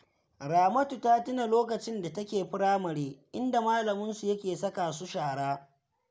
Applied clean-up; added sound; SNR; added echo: none; none; none; none.